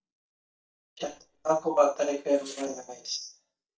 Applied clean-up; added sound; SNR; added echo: neural mask model DeepFilterNet 3.